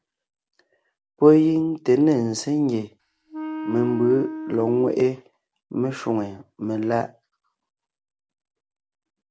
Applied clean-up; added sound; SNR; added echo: none; Wind instrument, woodwind instrument; 9 dB; none.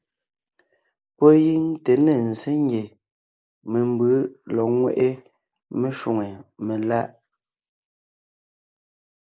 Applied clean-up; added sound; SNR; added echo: neural mask model Resemble Enhance denoiser.